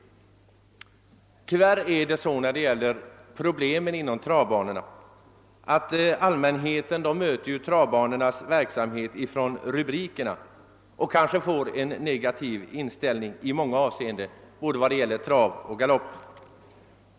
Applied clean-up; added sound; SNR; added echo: none; none; none; none.